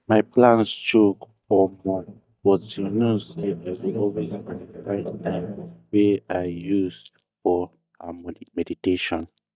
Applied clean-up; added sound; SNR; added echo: neural mask model DeepFilterNet 3.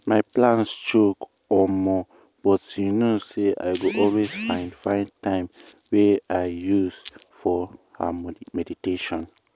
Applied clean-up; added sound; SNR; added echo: none; none; none; none.